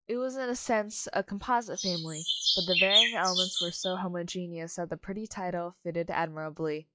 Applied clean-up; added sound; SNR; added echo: classical method log-MMSE.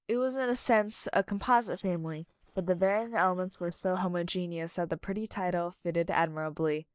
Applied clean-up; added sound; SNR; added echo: neural separator model SepFormer DNS4.